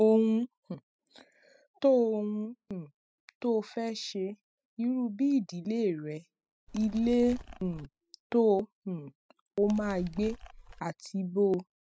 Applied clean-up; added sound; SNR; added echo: classical method spectral subtraction.